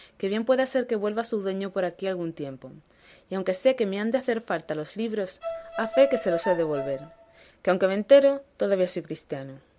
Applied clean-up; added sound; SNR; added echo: none; Bowed string instrument; 7 dB; none.